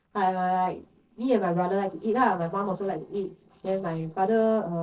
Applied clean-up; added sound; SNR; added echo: neural separator model SepFormer DNS4.